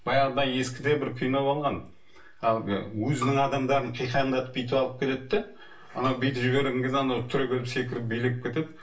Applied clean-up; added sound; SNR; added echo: none; Bowed string instrument; 11 dB; reverberation time 0.3 s.